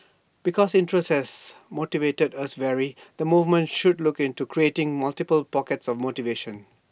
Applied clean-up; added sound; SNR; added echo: none; none; none; none.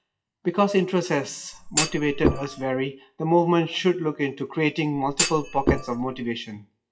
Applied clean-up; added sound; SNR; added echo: classical method WPE with log-MMSE.